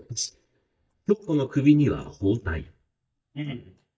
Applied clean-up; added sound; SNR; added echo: neural mask model DeepFilterNet 3.